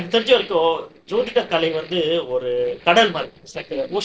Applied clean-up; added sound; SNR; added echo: neural separator model SepFormer DNS4.